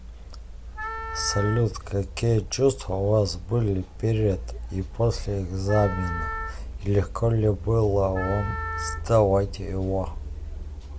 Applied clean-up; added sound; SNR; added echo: none; Wind instrument, woodwind instrument; 10 dB; none.